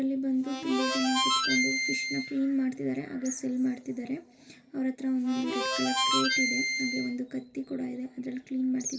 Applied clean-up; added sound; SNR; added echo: none; Harmonica; -1 dB; reverberation time 2.3 s.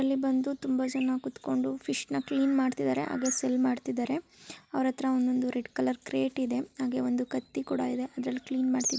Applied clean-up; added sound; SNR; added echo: none; none; none; none.